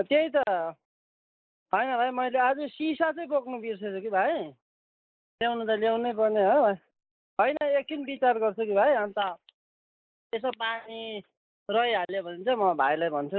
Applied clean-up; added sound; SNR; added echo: neural mask model Resemble Enhance denoiser.